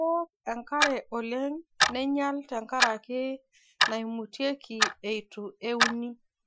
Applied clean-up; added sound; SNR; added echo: classical method Wiener filter.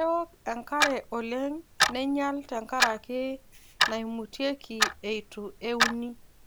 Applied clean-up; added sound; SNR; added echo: none; Clock; 0 dB; none.